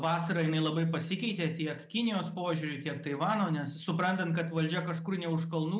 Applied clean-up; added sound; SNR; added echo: none; none; none; none.